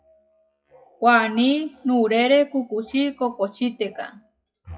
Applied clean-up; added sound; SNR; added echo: classical method WPE with log-MMSE.